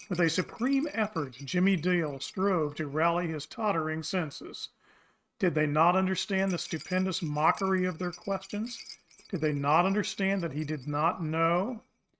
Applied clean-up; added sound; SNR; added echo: neural mask model RNNoise.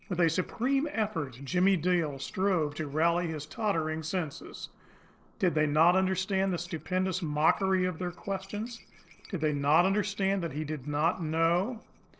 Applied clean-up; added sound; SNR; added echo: neural separator model SepFormer DNS4.